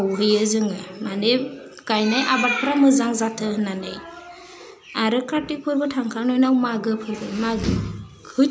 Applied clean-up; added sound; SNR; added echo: none; none; none; none.